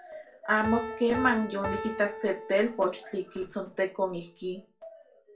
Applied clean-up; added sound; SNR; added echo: none; Piano; 10 dB; reverberation time 0.3 s.